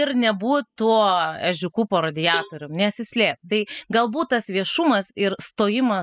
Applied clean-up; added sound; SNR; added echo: classical method spectral subtraction.